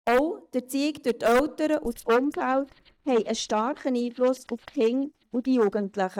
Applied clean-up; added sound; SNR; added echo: neural mask model DeepFilterNet 3.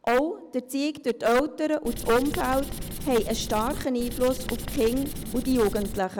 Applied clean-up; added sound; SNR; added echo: none; Writing; 7 dB; none.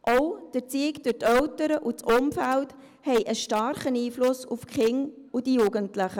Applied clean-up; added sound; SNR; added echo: none; none; none; none.